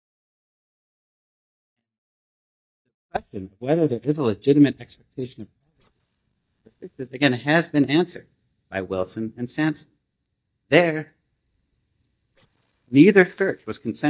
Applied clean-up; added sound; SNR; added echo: neural mask model DeepFilterNet 3.